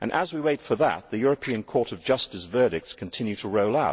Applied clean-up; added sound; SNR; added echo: none; Ratchet, pawl; 8 dB; none.